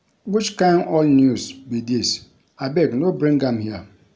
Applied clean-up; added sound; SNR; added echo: none; none; none; none.